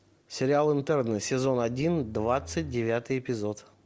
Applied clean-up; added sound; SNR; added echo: none; Bowed string instrument; 18 dB; none.